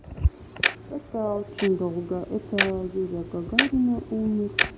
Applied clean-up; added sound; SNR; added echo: none; Tick-tock; 3 dB; none.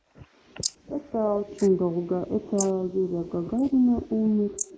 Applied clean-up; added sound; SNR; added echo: neural mask model Resemble Enhance denoiser.